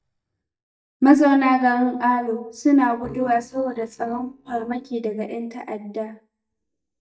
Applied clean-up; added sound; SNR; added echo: neural mask model DeepFilterNet 3.